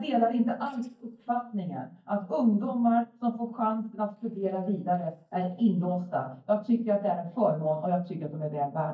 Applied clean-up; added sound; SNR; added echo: neural mask model DeepFilterNet 3.